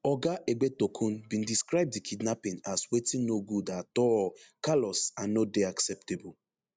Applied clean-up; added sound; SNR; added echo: none; none; none; none.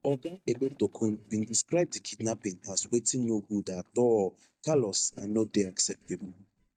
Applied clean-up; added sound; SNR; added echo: neural mask model DeepFilterNet 3.